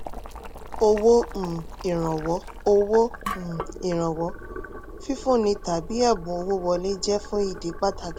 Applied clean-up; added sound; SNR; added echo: none; Boiling; 11 dB; none.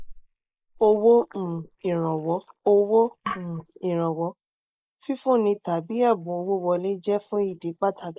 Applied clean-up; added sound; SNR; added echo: neural mask model Resemble Enhance denoiser.